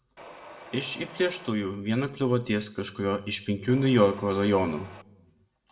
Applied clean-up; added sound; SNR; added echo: none; Mechanisms; 18 dB; reverberation time 0.5 s.